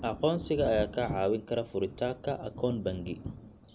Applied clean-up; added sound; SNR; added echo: none; Thunder; 10 dB; none.